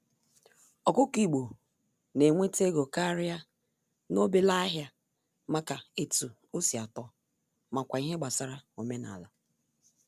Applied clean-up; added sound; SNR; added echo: none; none; none; none.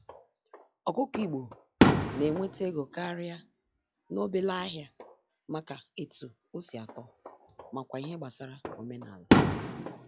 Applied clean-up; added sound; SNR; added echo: classical method log-MMSE.